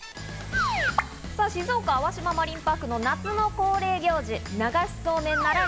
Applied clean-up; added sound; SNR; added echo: none; none; none; none.